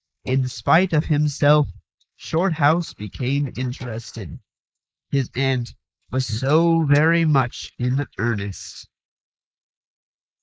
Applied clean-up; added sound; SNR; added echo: neural mask model Resemble Enhance denoiser.